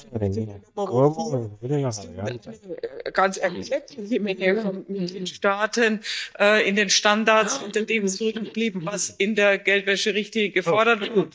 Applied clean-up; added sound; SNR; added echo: neural mask model DeepFilterNet 3.